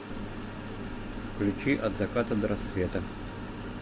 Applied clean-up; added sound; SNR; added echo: none; none; none; none.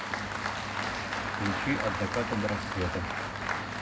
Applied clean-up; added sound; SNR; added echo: none; Applause; 0 dB; reverberation time 0.3 s.